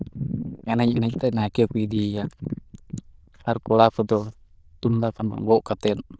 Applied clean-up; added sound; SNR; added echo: neural diffusion model UNIVERSE++.